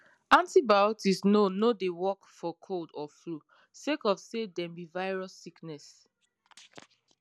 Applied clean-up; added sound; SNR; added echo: none; none; none; none.